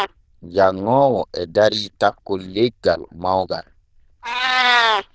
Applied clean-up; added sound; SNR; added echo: neural diffusion model UNIVERSE++.